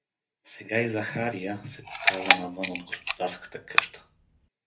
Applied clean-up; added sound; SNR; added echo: none; Camera; -5 dB; reverberation time 0.3 s.